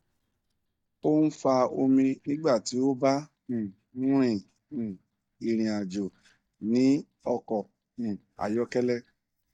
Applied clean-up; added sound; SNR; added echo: neural mask model DeepFilterNet 3.